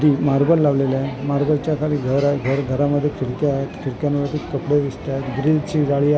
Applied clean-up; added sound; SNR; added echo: none; none; none; none.